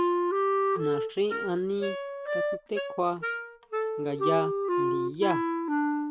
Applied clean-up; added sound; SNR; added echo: none; Wind instrument, woodwind instrument; -4 dB; none.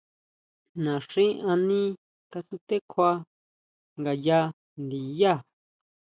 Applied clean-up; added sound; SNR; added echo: none; none; none; none.